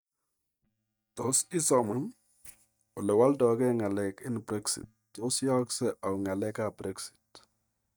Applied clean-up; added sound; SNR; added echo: neural mask model DeepFilterNet 3.